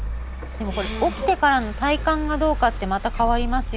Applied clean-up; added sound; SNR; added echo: none; Car; 5 dB; none.